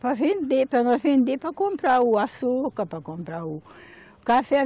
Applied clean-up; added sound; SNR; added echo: none; none; none; none.